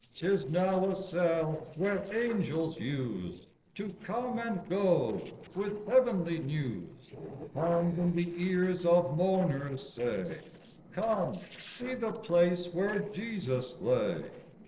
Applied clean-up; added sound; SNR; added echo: neural separator model SepFormer DNS4.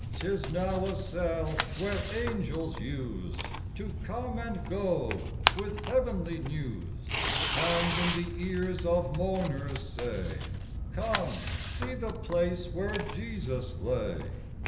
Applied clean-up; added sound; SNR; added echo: none; Tearing; 1 dB; reverberation time 1.4 s.